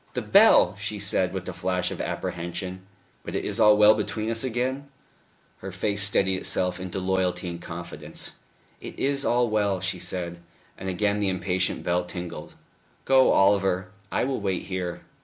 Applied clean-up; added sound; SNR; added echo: none; none; none; none.